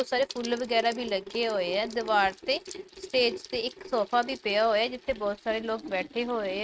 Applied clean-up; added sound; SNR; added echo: neural mask model RNNoise.